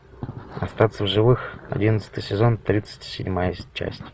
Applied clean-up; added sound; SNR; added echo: none; none; none; none.